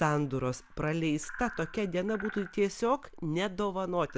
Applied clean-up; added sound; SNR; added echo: none; none; none; none.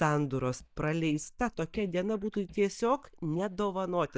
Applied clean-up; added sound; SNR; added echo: neural mask model DeepFilterNet 3.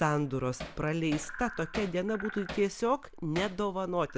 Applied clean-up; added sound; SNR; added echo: none; Hammer; 14 dB; none.